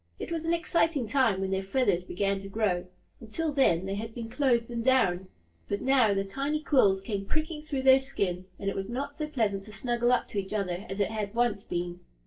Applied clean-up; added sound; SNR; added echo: neural separator model SepFormer DNS4.